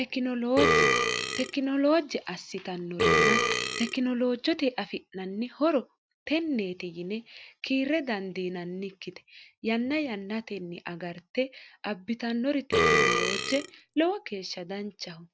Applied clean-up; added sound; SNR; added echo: none; Burping, eructation; -4 dB; none.